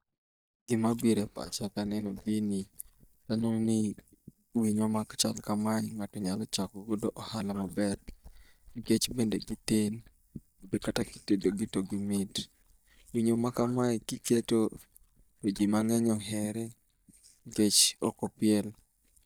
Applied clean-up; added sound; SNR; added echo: neural mask model DeepFilterNet 3.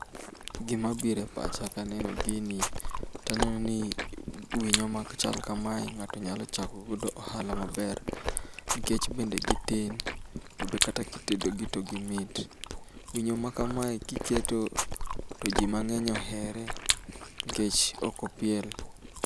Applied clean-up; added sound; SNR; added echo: none; Chewing, mastication; 2 dB; none.